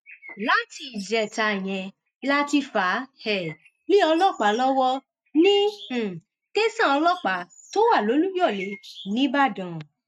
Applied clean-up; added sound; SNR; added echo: neural mask model RNNoise.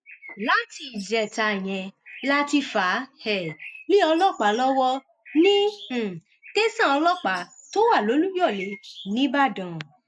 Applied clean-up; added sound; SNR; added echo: none; Bird; 19 dB; none.